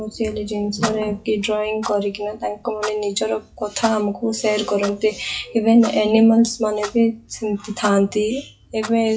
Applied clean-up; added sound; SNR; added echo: classical method WPE with log-MMSE.